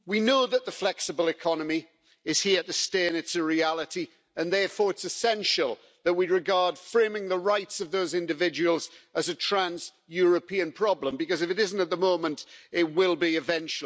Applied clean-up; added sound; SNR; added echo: none; none; none; none.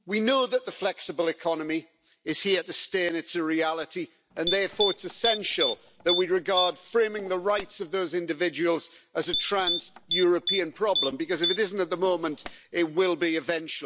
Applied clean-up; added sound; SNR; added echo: none; Typing; 4 dB; none.